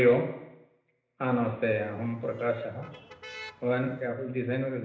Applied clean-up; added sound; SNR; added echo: none; Motor vehicle (road); 19 dB; reverberation time 0.9 s.